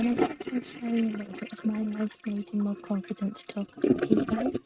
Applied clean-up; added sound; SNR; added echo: neural mask model RNNoise.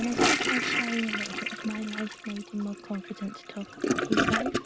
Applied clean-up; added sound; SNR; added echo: none; Toilet flush / Gurgling; -4 dB; none.